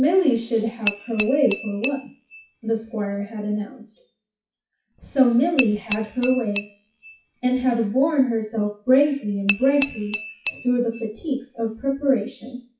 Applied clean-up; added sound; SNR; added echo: classical method WPE with log-MMSE.